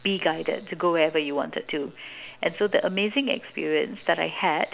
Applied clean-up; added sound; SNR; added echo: none; none; none; none.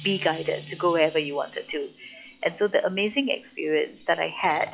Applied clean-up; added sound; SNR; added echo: classical method log-MMSE.